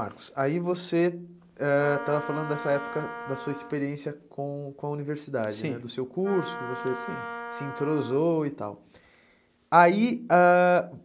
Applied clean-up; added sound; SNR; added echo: none; Wind instrument, woodwind instrument; 11 dB; none.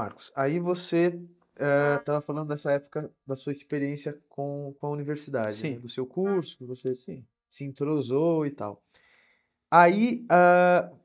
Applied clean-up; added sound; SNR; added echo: neural mask model DeepFilterNet 3.